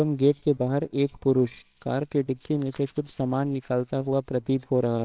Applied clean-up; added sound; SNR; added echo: neural separator model SepFormer WHAMR!.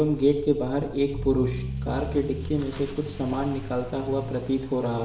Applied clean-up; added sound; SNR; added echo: none; Accelerating, revving, vroom / Motor vehicle (road); 8 dB; reverberation time 0.7 s.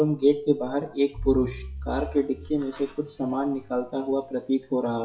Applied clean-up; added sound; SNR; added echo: classical method WPE with log-MMSE.